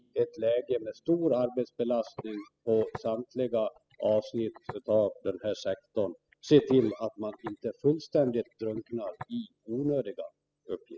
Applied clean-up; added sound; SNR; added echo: classical method spectral subtraction.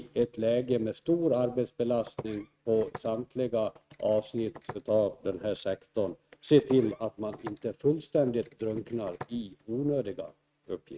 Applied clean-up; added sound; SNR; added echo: neural mask model RNNoise.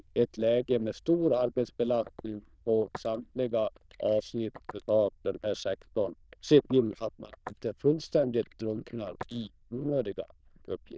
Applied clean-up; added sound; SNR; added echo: neural diffusion model UNIVERSE++.